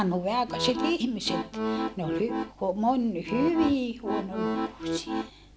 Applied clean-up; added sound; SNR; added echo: none; Accordion; 2 dB; none.